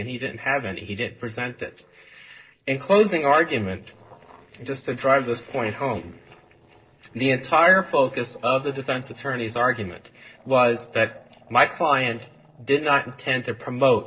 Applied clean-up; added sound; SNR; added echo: neural separator model SepFormer DNS4.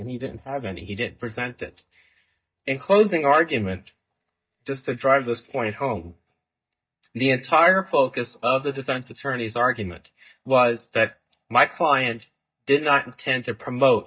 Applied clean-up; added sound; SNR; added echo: neural mask model DeepFilterNet 3.